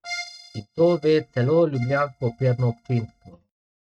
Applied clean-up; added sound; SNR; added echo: neural mask model RNNoise.